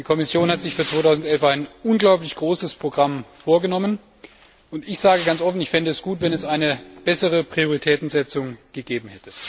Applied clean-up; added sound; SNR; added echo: none; Drum + Whoosh, swoosh, swish / Fireworks; 17 dB; none.